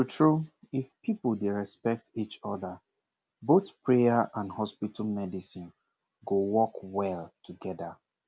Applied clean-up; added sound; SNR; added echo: none; none; none; none.